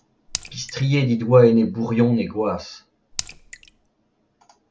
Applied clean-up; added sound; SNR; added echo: none; Raindrop / Splash, splatter; 14 dB; none.